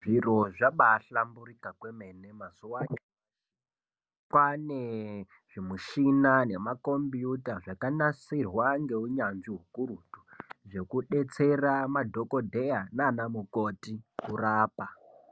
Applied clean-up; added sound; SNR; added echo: none; none; none; none.